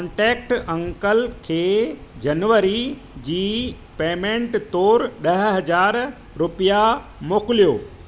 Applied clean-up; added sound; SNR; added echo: none; none; none; none.